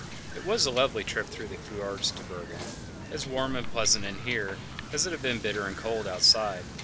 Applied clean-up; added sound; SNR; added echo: none; Wind / Boat, Water vehicle + Chewing, mastication; 8 dB; none.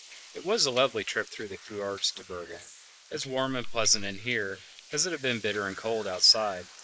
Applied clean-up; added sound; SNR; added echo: neural mask model Resemble Enhance denoiser.